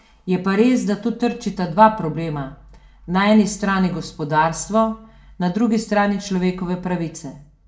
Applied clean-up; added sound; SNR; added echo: none; none; none; reverberation time 0.2 s.